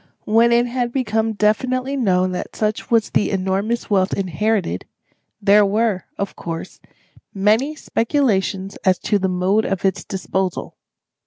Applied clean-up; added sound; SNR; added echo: none; none; none; none.